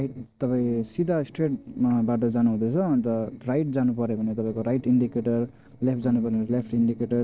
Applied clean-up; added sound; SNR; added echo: neural separator model SepFormer DNS4.